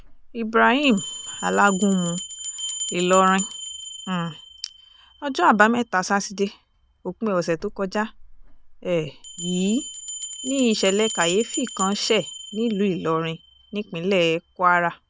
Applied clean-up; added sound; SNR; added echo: none; Bell; 12 dB; none.